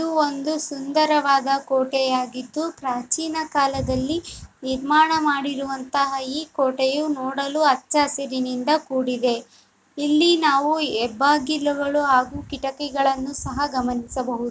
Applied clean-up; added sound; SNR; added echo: none; none; none; none.